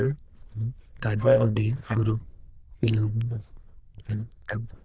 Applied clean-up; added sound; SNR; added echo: neural diffusion model UNIVERSE++.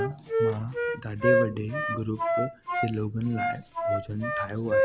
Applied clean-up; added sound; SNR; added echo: none; Wind instrument, woodwind instrument; -4 dB; none.